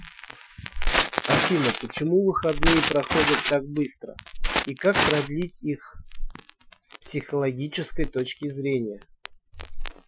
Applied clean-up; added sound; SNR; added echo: classical method Wiener filter.